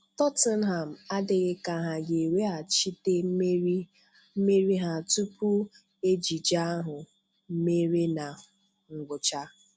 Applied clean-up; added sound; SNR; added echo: none; none; none; none.